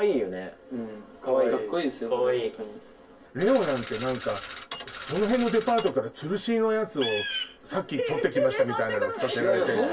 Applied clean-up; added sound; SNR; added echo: none; none; none; reverberation time 0.1 s.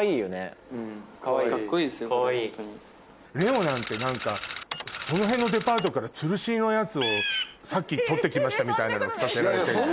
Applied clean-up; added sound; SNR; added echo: none; none; none; none.